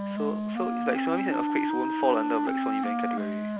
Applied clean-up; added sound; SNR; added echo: none; Wind instrument, woodwind instrument; -3 dB; none.